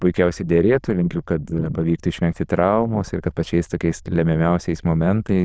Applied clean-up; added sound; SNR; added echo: neural diffusion model UNIVERSE++.